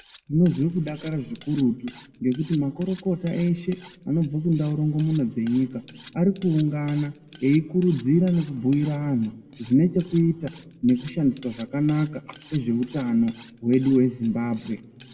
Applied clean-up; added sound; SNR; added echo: none; Cutlery, silverware; 14 dB; reverberation time 1.2 s.